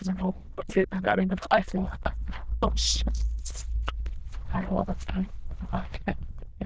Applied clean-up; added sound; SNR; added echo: neural diffusion model UNIVERSE++.